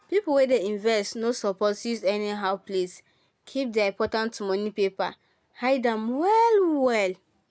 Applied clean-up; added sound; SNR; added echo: none; none; none; none.